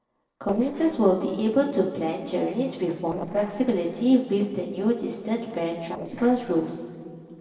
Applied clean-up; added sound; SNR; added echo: neural separator model SepFormer DNS4.